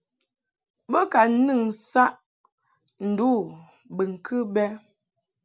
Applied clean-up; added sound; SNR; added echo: none; none; none; none.